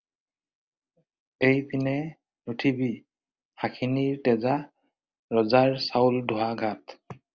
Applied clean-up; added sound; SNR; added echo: none; none; none; none.